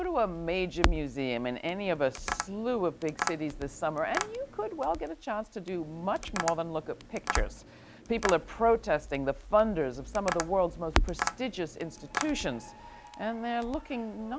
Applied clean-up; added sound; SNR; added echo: none; Tap + Crackle; 5 dB; none.